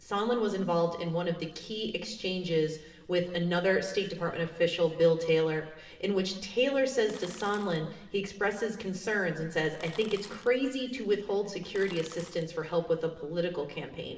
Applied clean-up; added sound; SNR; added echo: none; Crackle; 19 dB; reverberation time 1.1 s.